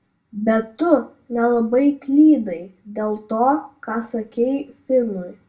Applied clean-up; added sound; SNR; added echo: none; none; none; reverberation time 0.2 s.